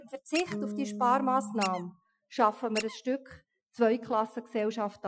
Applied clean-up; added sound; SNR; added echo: classical method Wiener filter.